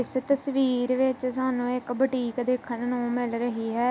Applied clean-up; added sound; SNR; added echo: none; none; none; none.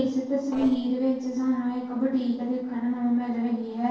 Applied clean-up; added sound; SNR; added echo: neural separator model SepFormer DNS4.